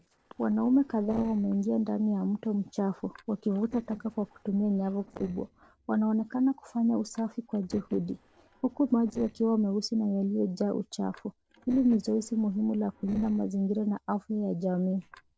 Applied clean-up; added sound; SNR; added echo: neural separator model SepFormer DNS4.